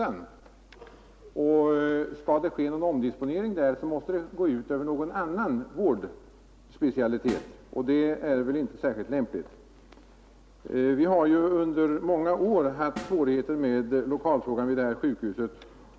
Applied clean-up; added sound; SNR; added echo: none; Snare drum; 18 dB; none.